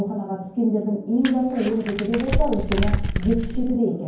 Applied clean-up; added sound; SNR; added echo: none; Crumpling, crinkling; 1 dB; reverberation time 0.9 s.